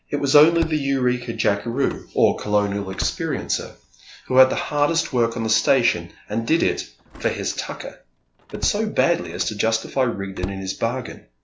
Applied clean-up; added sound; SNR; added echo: none; Slam; 18 dB; none.